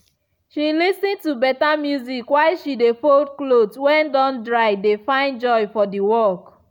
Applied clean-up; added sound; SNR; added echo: none; none; none; none.